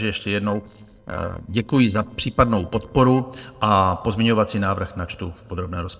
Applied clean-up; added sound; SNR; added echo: neural separator model SepFormer DNS4.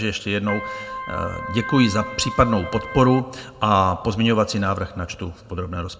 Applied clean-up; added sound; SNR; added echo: none; Organ; 9 dB; reverberation time 0.5 s.